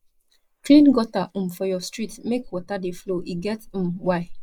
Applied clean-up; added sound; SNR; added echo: neural mask model Resemble Enhance denoiser.